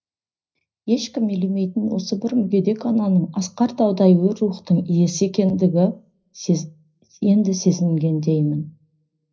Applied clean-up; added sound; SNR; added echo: none; none; none; reverberation time 0.4 s.